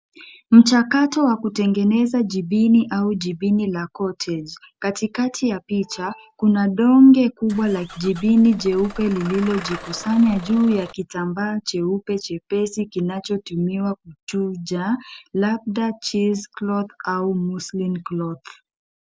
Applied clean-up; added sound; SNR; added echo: none; Engine starting / Bus; 16 dB; none.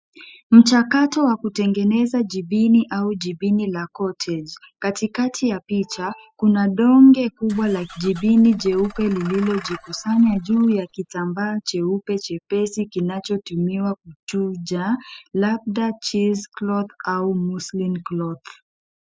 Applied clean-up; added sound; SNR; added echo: classical method spectral subtraction.